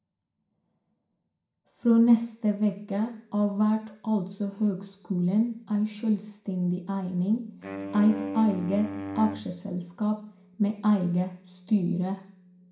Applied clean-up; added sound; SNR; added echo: none; Wind instrument, woodwind instrument; 9 dB; reverberation time 0.5 s.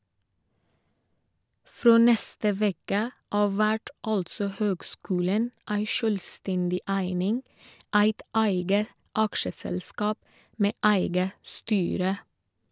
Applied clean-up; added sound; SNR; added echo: none; none; none; none.